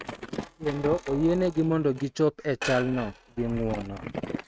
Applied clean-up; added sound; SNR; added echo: neural mask model RNNoise.